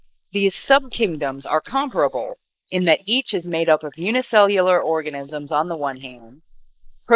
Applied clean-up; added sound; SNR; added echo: neural mask model Resemble Enhance denoiser.